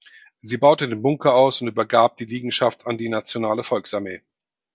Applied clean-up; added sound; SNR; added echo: none; none; none; none.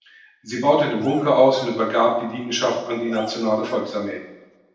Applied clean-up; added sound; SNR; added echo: neural separator model SepFormer DNS4.